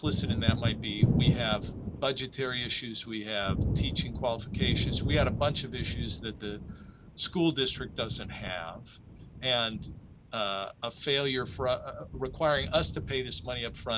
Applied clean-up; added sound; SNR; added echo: none; Thunder; 1 dB; none.